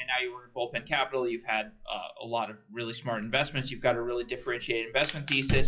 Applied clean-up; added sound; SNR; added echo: classical method WPE with log-MMSE.